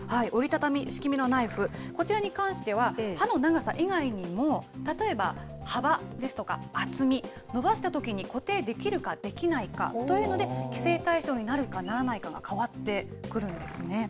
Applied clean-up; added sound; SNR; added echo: none; Liquid; 19 dB; none.